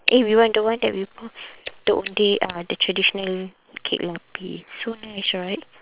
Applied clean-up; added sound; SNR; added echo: neural separator model SepFormer WHAM!.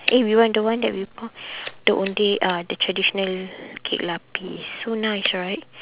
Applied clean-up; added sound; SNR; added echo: none; Scissors; 14 dB; none.